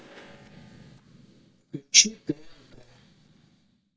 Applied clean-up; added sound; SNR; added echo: neural mask model DeepFilterNet 3.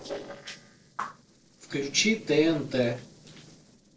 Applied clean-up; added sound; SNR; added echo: neural separator model SepFormer DNS4.